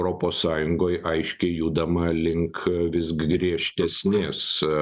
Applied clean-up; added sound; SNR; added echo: neural mask model Resemble Enhance denoiser.